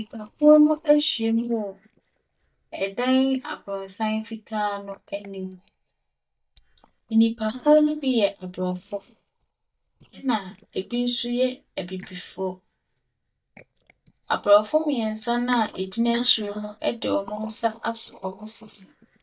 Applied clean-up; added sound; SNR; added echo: neural mask model DeepFilterNet 3.